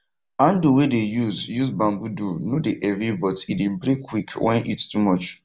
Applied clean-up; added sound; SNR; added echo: none; none; none; none.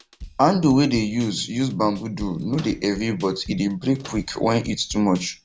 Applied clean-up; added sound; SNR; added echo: none; Microwave oven + Drum kit; 20 dB; none.